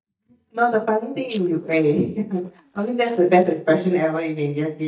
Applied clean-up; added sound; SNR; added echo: neural mask model DeepFilterNet 3.